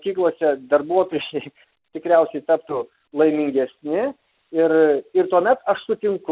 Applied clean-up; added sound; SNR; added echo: none; none; none; none.